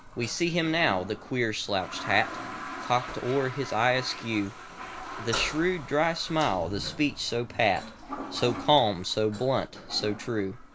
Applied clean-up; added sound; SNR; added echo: none; Toilet flush; 11 dB; none.